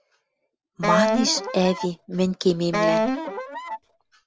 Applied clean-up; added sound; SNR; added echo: none; Wind instrument, woodwind instrument; 0 dB; none.